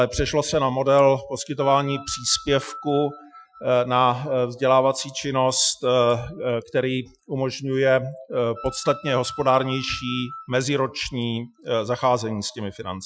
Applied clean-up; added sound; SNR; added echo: classical method Wiener filter.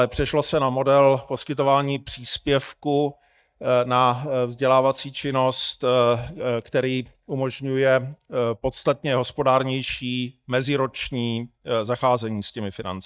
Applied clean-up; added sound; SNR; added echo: neural mask model DeepFilterNet 3.